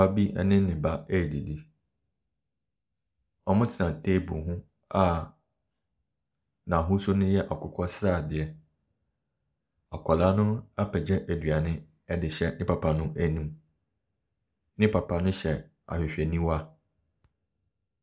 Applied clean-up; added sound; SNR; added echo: none; none; none; none.